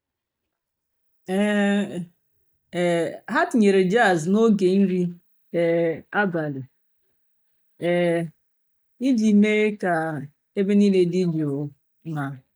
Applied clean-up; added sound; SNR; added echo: neural mask model DeepFilterNet 3.